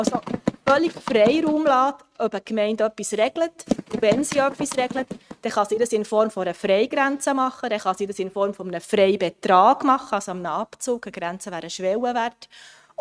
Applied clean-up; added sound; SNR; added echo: neural mask model RNNoise.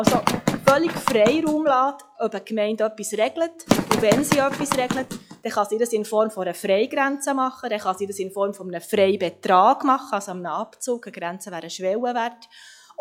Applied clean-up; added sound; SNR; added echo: classical method log-MMSE.